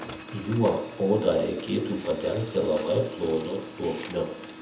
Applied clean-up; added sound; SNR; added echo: none; Printer; 12 dB; reverberation time 0.7 s.